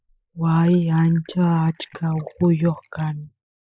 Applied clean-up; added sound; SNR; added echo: neural mask model Resemble Enhance denoiser.